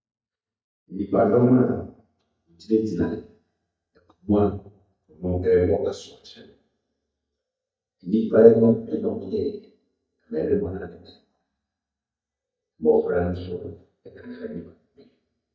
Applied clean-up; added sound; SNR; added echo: neural mask model DeepFilterNet 3.